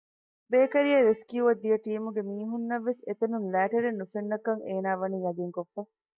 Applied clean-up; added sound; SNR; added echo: neural mask model DeepFilterNet 3.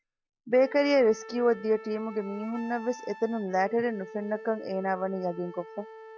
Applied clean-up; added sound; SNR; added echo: none; Wind instrument, woodwind instrument; 16 dB; none.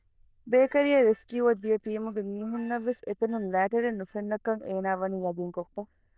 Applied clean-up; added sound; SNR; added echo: neural diffusion model UNIVERSE++.